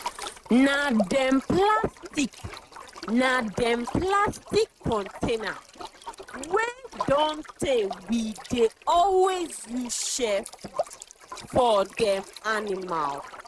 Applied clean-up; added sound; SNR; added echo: neural mask model RNNoise.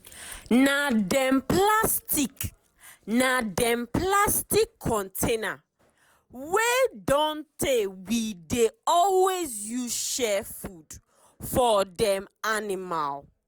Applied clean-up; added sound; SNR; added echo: none; none; none; none.